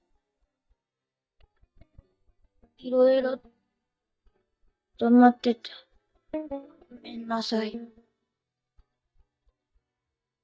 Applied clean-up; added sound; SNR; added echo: neural mask model DeepFilterNet 3.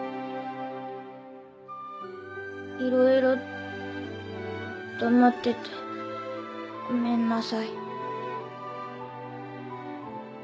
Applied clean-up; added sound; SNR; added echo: none; none; none; none.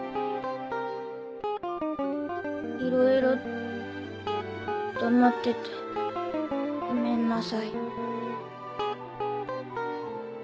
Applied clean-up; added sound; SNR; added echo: none; Guitar; 3 dB; none.